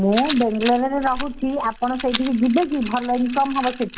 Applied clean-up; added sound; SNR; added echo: none; Rattle; 10 dB; none.